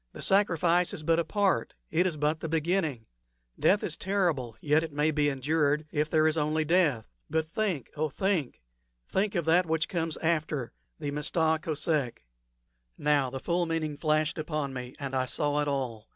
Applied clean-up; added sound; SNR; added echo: none; none; none; none.